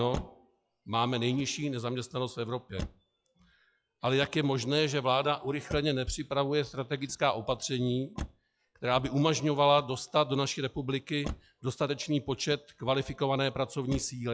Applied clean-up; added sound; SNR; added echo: classical method log-MMSE.